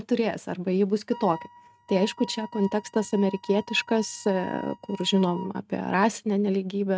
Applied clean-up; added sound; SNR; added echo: neural mask model RNNoise.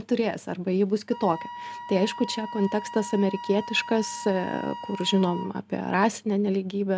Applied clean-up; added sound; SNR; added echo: none; Wind instrument, woodwind instrument; 13 dB; none.